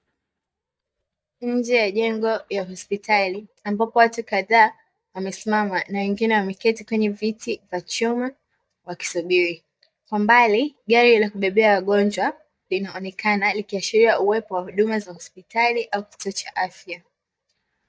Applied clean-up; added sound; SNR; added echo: neural mask model DeepFilterNet 3.